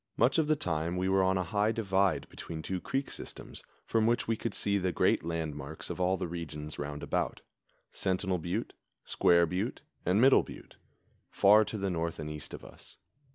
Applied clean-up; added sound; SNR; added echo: none; none; none; none.